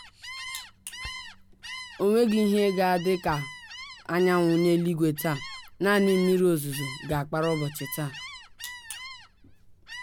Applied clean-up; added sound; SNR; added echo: none; Gull, seagull; 15 dB; none.